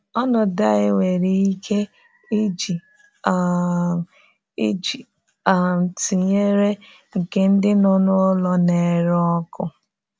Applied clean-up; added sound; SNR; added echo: none; none; none; none.